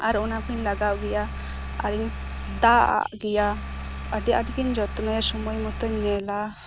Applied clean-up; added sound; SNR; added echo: none; Engine; 6 dB; none.